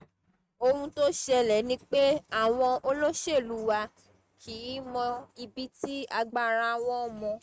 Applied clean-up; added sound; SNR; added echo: neural mask model RNNoise.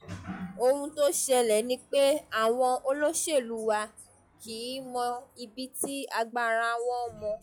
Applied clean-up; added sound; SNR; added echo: classical method log-MMSE.